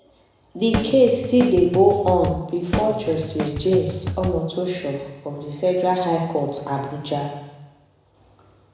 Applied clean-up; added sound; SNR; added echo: none; Drum kit; 6 dB; reverberation time 1.0 s.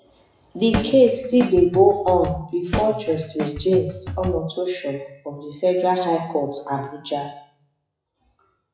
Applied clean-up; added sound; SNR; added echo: classical method WPE with log-MMSE.